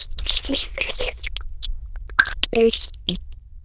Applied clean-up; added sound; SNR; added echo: neural diffusion model UNIVERSE++.